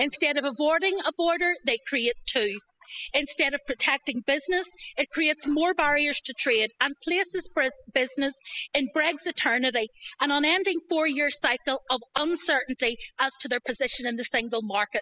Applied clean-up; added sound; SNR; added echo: classical method spectral subtraction.